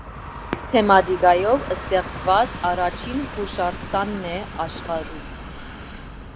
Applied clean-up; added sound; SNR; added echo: none; Train; 10 dB; none.